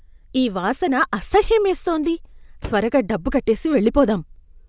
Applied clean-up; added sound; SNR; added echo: none; Slam; 20 dB; none.